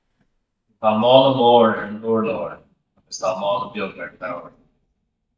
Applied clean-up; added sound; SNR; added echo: neural mask model DeepFilterNet 3.